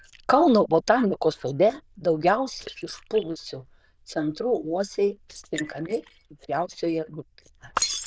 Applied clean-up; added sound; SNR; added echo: neural diffusion model UNIVERSE++.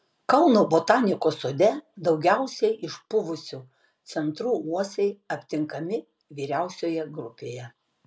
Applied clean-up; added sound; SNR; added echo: none; none; none; none.